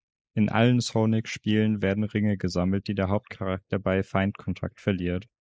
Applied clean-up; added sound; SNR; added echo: neural mask model Resemble Enhance denoiser.